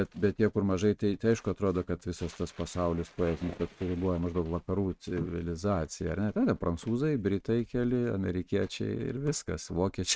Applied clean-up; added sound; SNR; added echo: neural mask model RNNoise.